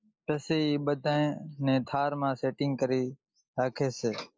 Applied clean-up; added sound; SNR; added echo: neural mask model Resemble Enhance denoiser.